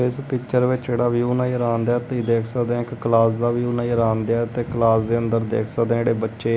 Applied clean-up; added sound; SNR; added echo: none; none; none; none.